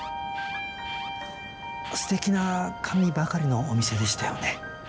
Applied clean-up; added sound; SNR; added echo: none; Alarm; 20 dB; none.